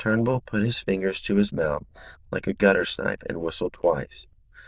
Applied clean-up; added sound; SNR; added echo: neural diffusion model UNIVERSE++.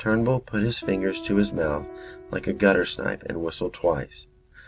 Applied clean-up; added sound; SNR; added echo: none; Piano; 16 dB; none.